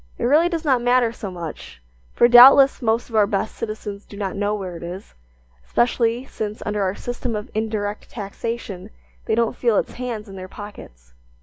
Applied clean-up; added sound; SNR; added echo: none; none; none; none.